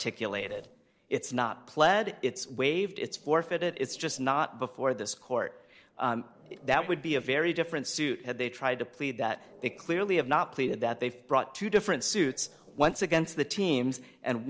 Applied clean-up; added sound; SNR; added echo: neural separator model SepFormer DNS4.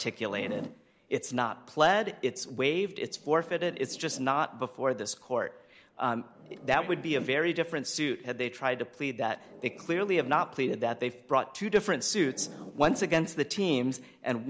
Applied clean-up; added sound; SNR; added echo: none; Zipper (clothing); 19 dB; none.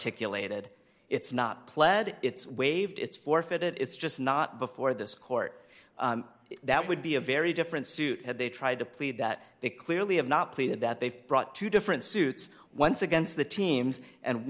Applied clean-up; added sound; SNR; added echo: none; none; none; none.